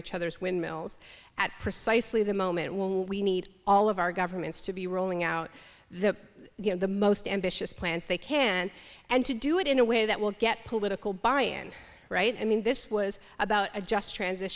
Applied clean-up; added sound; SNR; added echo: none; none; none; none.